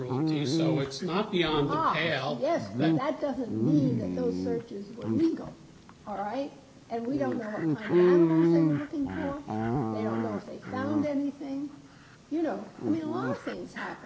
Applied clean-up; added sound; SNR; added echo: none; Dog; -1 dB; none.